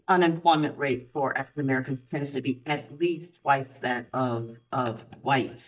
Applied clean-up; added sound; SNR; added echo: neural mask model DeepFilterNet 3.